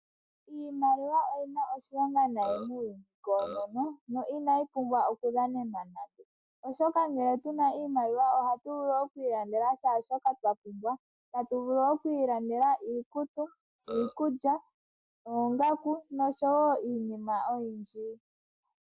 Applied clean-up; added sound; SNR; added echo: none; Burping, eructation; 12 dB; none.